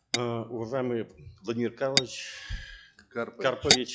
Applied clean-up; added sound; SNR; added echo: classical method log-MMSE.